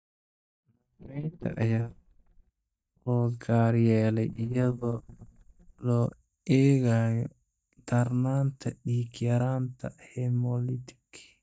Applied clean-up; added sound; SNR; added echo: neural mask model DeepFilterNet 3.